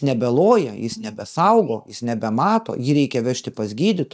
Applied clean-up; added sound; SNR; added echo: neural mask model DeepFilterNet 3.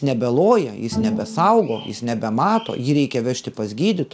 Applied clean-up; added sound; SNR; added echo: none; Bowed string instrument; 10 dB; none.